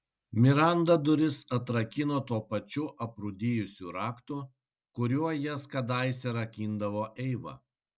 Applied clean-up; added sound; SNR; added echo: none; none; none; none.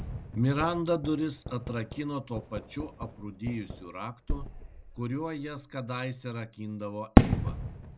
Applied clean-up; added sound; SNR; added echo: none; Fireworks; -2 dB; none.